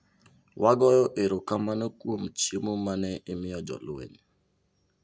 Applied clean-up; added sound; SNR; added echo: none; none; none; none.